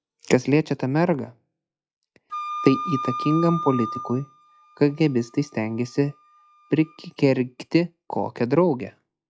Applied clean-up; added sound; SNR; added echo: classical method log-MMSE.